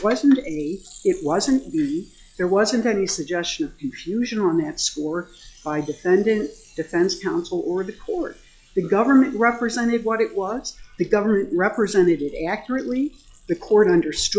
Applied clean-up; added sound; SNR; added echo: classical method log-MMSE.